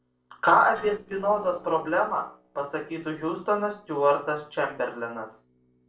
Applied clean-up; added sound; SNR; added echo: neural separator model SepFormer DNS4.